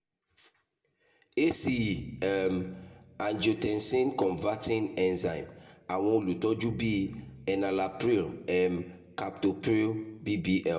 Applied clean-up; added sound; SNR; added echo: none; Piano; 20 dB; reverberation time 1.0 s.